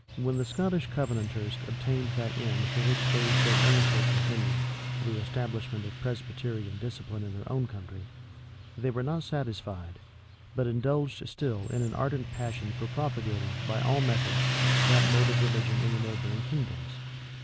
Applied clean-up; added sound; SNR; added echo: none; Motorcycle; -1 dB; none.